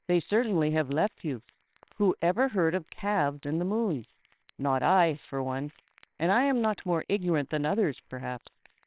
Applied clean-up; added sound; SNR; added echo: neural separator model SepFormer WHAMR!.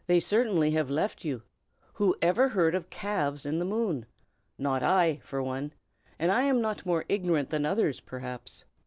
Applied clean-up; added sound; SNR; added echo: none; none; none; none.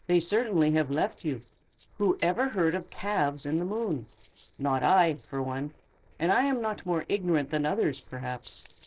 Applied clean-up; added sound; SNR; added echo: neural separator model SepFormer DNS4.